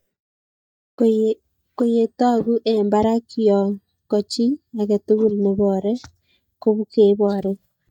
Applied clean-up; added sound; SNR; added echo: neural mask model DeepFilterNet 3.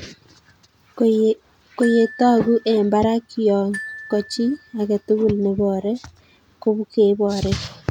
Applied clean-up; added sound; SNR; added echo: none; Glockenspiel; 18 dB; none.